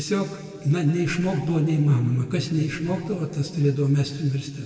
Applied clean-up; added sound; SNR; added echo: none; none; none; reverberation time 2.2 s.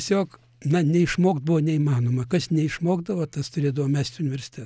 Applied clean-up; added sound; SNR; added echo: none; none; none; none.